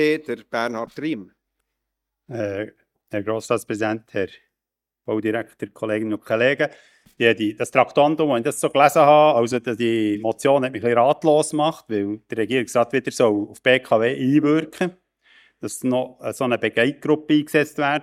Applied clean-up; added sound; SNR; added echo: neural mask model DeepFilterNet 3.